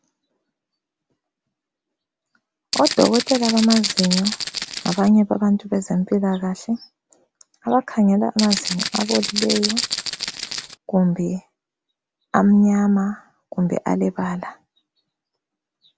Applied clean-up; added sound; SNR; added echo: none; Rattle (instrument); 4 dB; none.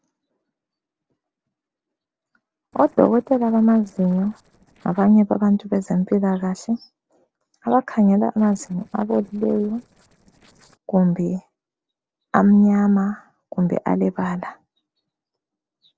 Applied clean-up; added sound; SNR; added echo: neural separator model SepFormer DNS4.